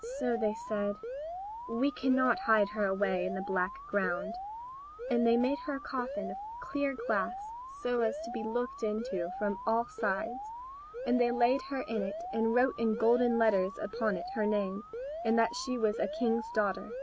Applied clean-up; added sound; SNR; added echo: none; Alarm; 9 dB; none.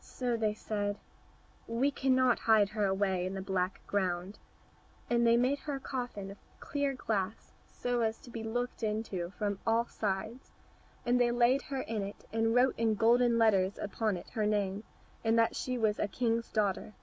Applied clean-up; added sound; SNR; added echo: none; none; none; none.